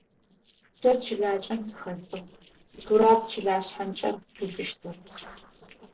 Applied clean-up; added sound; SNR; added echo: neural separator model SepFormer DNS4.